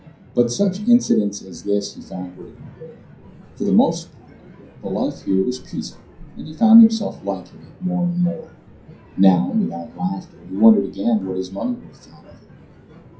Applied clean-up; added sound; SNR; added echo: classical method WPE with log-MMSE.